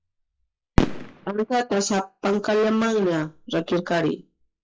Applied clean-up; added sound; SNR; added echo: classical method log-MMSE.